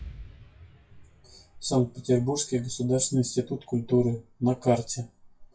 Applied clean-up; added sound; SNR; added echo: classical method WPE with log-MMSE.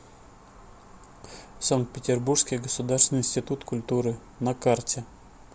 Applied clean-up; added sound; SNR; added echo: none; none; none; none.